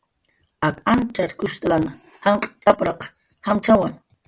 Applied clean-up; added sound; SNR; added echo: none; none; none; none.